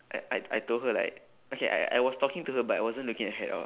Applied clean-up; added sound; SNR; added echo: none; none; none; none.